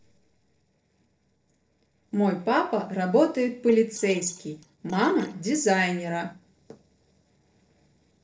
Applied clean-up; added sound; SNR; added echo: neural separator model SepFormer DNS4.